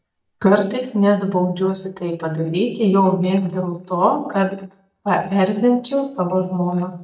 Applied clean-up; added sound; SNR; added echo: neural mask model DeepFilterNet 3.